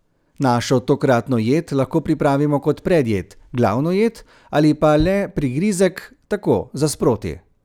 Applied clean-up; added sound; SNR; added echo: none; Bass drum; 17 dB; none.